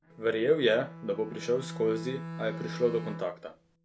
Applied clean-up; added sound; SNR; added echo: none; Bowed string instrument; 11 dB; none.